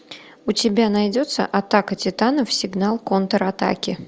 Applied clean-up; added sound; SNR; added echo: none; none; none; none.